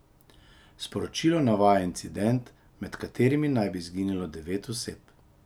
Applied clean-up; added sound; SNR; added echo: none; none; none; none.